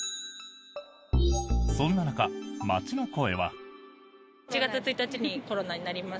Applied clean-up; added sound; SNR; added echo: none; Bicycle; 18 dB; none.